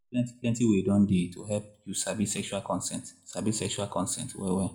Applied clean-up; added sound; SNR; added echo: none; none; none; reverberation time 0.4 s.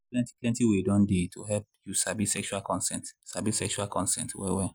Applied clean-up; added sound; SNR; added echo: none; none; none; none.